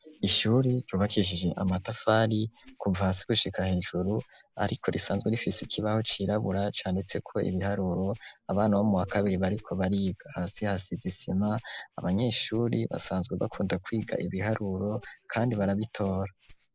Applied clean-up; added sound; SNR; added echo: neural mask model Resemble Enhance denoiser.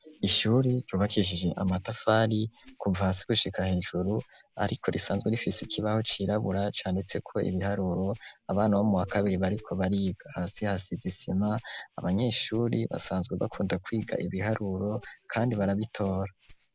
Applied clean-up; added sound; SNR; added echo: none; Rattle (instrument); 17 dB; none.